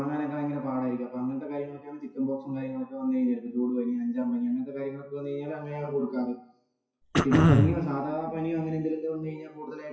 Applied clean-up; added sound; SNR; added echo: classical method WPE with log-MMSE.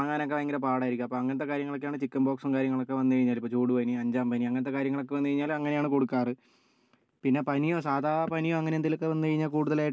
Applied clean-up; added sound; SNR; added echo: none; none; none; none.